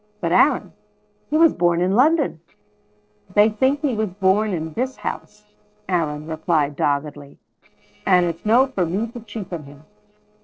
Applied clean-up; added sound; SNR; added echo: neural separator model SepFormer DNS4.